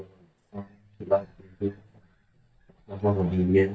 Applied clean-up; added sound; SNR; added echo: neural mask model DeepFilterNet 3.